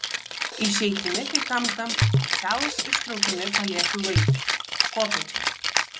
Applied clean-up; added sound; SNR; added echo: none; Rattle (instrument) + Hi-hat; -5 dB; none.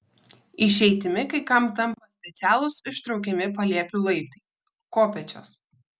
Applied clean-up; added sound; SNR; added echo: none; none; none; none.